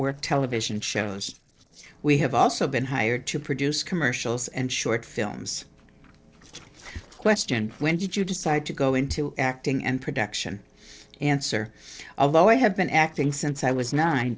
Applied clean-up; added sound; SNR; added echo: neural separator model SepFormer DNS4.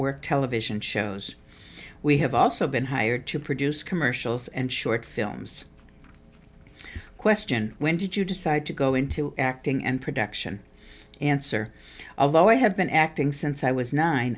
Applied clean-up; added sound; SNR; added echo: none; none; none; none.